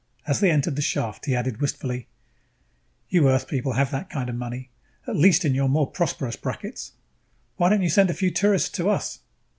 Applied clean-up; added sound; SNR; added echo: none; none; none; none.